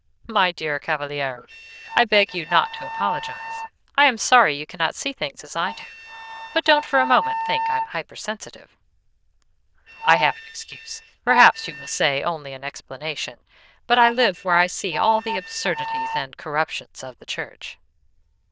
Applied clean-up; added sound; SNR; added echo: neural diffusion model UNIVERSE++.